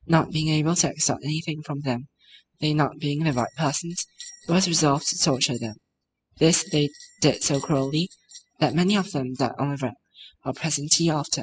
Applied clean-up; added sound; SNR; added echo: classical method spectral subtraction.